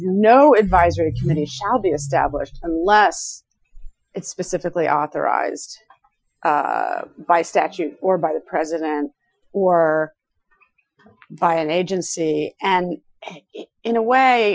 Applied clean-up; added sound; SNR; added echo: classical method Wiener filter.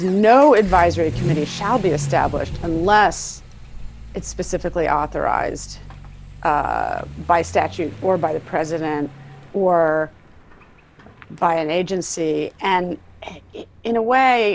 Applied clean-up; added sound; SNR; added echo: none; Accelerating, revving, vroom / Vehicle; 13 dB; none.